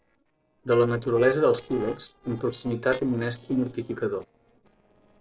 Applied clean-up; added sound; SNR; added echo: neural separator model SepFormer DNS4.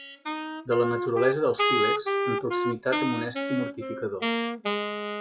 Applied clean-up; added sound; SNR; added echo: classical method WPE with log-MMSE.